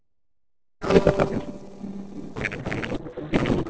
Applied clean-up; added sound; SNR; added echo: neural separator model SepFormer DNS4.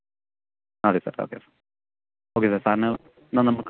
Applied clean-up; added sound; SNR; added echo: none; none; none; none.